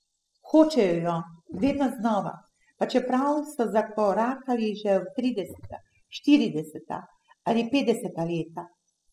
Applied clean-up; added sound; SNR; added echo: classical method spectral subtraction.